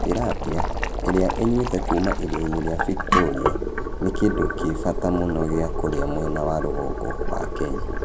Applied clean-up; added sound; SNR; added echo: none; Boiling; 0 dB; none.